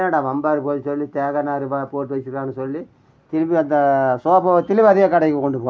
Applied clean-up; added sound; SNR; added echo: none; none; none; none.